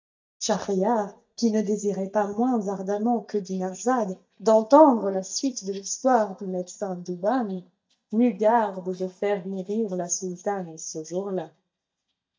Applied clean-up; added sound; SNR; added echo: neural mask model DeepFilterNet 3.